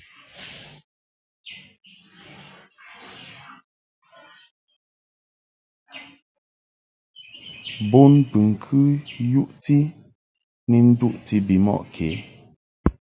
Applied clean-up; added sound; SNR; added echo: none; none; none; none.